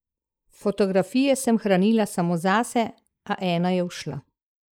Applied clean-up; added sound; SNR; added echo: neural mask model Resemble Enhance denoiser.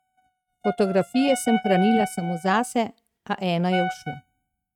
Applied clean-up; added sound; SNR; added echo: neural mask model RNNoise.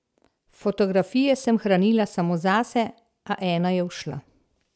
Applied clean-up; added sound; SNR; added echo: none; none; none; none.